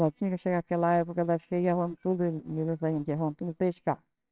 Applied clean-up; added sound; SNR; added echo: neural separator model SepFormer WHAMR!.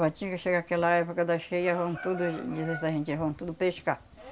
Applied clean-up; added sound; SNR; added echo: none; none; none; none.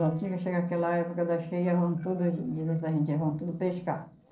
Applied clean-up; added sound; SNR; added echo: neural separator model SepFormer DNS4.